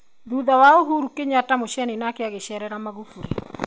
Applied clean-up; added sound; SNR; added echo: none; none; none; none.